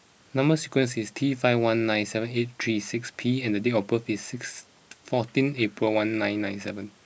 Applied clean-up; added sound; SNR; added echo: none; none; none; none.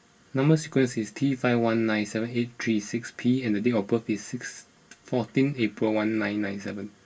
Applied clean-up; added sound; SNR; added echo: none; none; none; reverberation time 0.1 s.